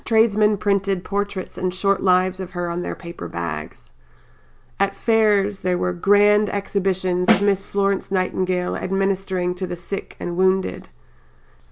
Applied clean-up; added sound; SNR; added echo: none; Snare drum; 3 dB; none.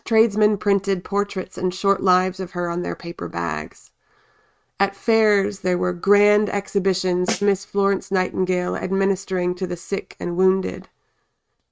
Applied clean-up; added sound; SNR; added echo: neural mask model RNNoise.